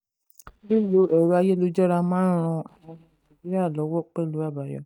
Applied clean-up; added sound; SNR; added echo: neural mask model DeepFilterNet 3.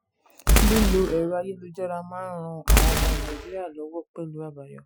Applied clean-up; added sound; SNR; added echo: classical method Wiener filter.